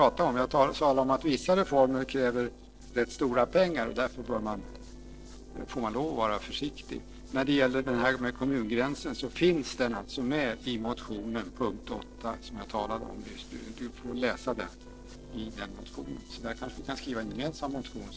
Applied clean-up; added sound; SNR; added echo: neural separator model SepFormer DNS4.